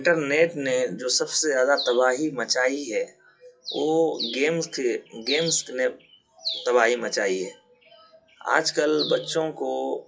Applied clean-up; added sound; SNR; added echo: classical method WPE with log-MMSE.